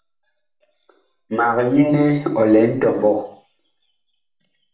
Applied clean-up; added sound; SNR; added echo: none; none; none; reverberation time 0.5 s.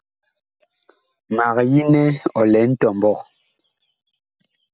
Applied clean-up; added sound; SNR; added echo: none; none; none; none.